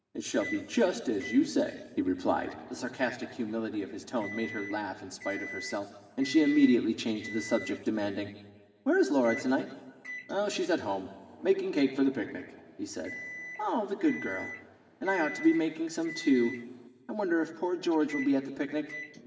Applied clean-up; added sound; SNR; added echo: none; Microwave oven; 15 dB; reverberation time 1.6 s.